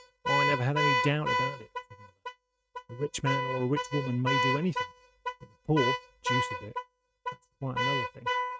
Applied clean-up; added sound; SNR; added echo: neural mask model RNNoise.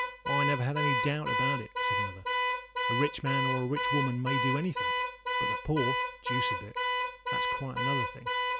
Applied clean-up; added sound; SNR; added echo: none; Alarm / Car; -3 dB; none.